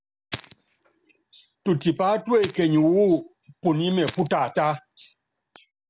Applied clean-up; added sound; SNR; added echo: none; Fire; 15 dB; none.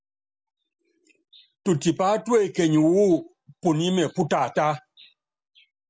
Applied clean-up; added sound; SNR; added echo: none; none; none; none.